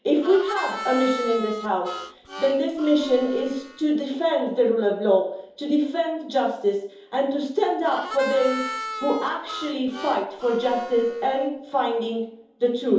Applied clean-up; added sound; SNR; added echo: none; Harmonica; 11 dB; reverberation time 2.8 s.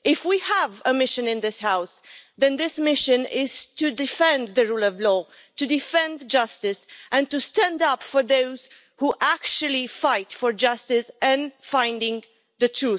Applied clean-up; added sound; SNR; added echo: none; none; none; none.